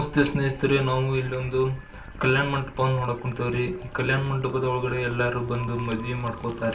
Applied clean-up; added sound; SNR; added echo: none; Gurgling / Liquid; 16 dB; reverberation time 0.3 s.